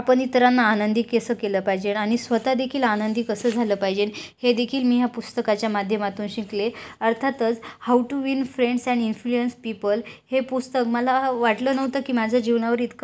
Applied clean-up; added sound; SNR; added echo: none; none; none; none.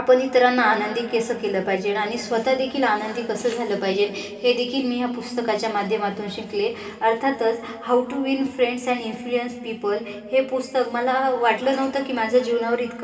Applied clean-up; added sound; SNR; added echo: none; none; none; reverberation time 2.5 s.